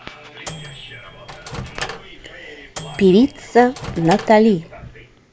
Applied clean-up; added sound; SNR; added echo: none; Microwave oven; 15 dB; none.